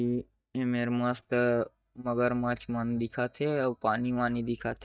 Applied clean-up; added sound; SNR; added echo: neural mask model DeepFilterNet 3.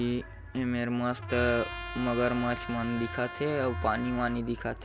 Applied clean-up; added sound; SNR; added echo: none; Trumpet; 11 dB; none.